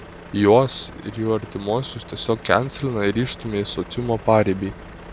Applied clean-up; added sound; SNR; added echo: none; Truck; 17 dB; none.